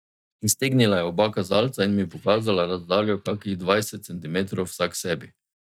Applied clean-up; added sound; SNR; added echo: neural mask model DeepFilterNet 3.